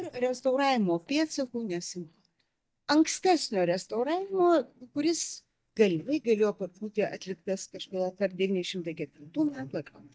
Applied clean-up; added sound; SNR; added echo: neural mask model DeepFilterNet 3.